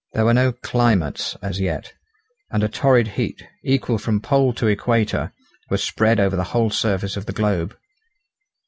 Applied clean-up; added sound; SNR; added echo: none; none; none; none.